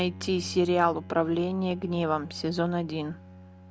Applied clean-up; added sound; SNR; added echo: none; Bowed string instrument; 17 dB; none.